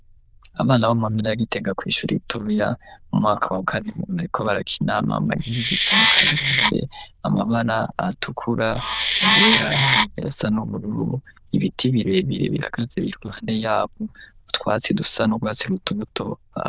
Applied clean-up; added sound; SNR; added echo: neural diffusion model UNIVERSE++.